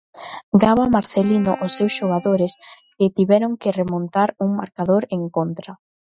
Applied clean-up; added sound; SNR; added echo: classical method Wiener filter.